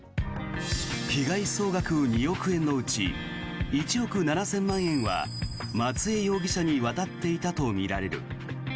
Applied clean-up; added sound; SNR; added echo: none; none; none; none.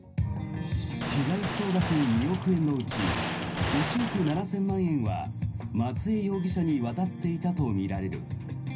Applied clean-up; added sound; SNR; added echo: none; Gunshot, gunfire; 7 dB; reverberation time 0.4 s.